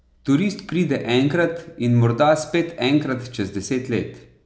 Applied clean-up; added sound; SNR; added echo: none; none; none; none.